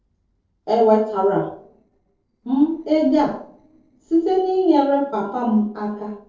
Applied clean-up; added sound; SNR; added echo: neural separator model SepFormer DNS4.